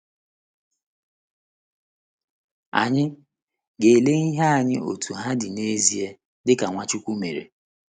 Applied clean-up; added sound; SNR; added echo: none; none; none; none.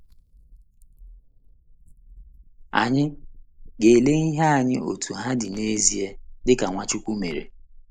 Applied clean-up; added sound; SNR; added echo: neural mask model Resemble Enhance denoiser.